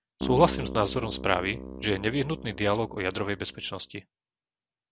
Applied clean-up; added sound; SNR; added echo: none; Keyboard (musical); 9 dB; none.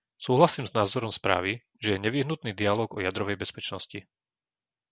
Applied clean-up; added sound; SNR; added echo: none; none; none; none.